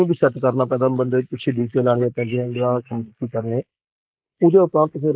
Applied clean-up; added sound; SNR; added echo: neural mask model Resemble Enhance denoiser.